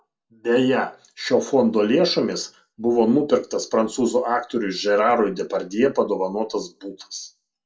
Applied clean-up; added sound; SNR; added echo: none; none; none; reverberation time 0.2 s.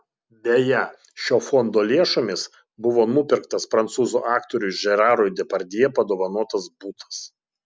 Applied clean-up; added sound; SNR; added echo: none; none; none; none.